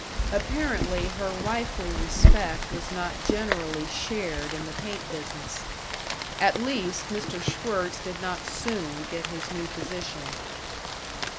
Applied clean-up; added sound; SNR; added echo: none; Rain; -4 dB; none.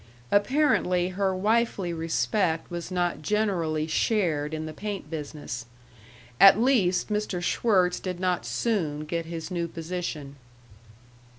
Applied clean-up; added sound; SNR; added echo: none; none; none; none.